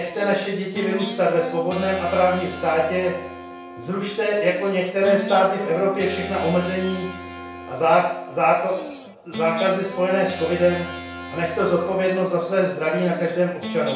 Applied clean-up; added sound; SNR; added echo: none; Guitar; 12 dB; reverberation time 0.6 s.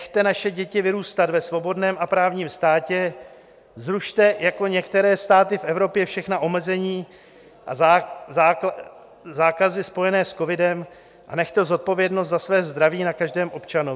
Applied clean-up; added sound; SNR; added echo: none; none; none; none.